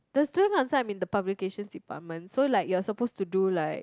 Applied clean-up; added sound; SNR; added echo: none; none; none; none.